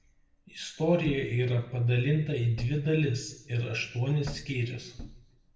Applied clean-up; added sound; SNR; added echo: none; Thump, thud; 19 dB; reverberation time 0.7 s.